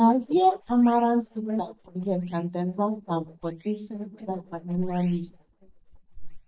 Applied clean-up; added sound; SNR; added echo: neural mask model DeepFilterNet 3.